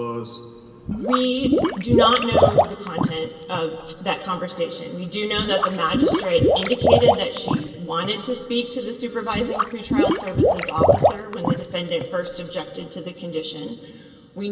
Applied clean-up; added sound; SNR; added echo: none; Liquid; -3 dB; reverberation time 2.6 s.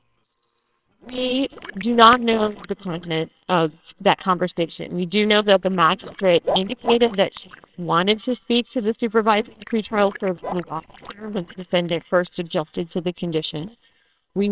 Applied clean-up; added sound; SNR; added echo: neural separator model SepFormer WHAMR!.